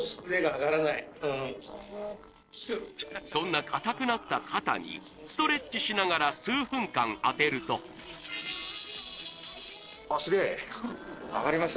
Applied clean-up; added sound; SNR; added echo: neural separator model SepFormer DNS4.